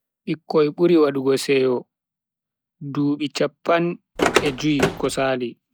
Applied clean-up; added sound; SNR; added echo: none; Car; 1 dB; none.